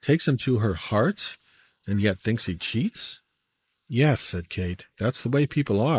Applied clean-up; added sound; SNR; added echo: neural mask model Resemble Enhance denoiser.